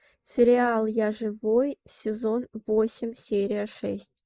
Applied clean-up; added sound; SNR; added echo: neural mask model Resemble Enhance denoiser.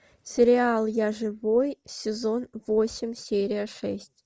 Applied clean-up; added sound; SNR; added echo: none; none; none; none.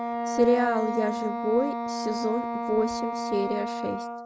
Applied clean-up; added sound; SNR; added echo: none; Wind instrument, woodwind instrument; 3 dB; none.